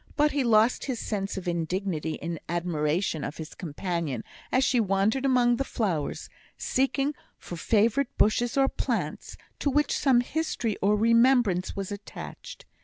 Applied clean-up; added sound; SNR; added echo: none; none; none; none.